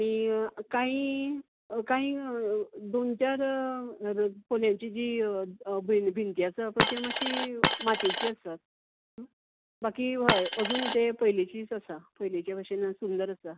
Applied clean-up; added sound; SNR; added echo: none; Coin (dropping); -4 dB; none.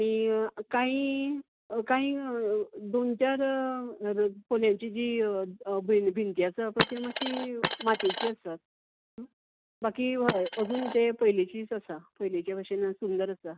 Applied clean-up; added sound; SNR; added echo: neural mask model RNNoise.